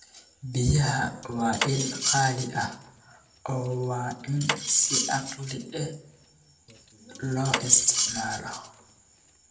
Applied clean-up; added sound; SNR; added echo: none; Cutlery, silverware; 5 dB; reverberation time 0.5 s.